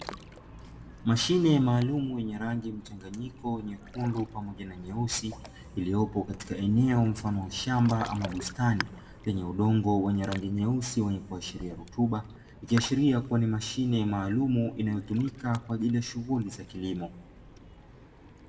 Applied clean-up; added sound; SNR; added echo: none; Ocean; 17 dB; reverberation time 0.7 s.